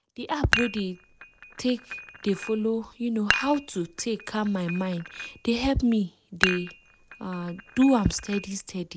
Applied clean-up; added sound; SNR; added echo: none; Dishes, pots, and pans; 7 dB; none.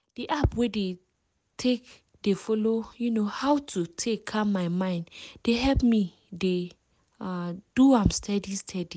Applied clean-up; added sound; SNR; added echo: none; none; none; none.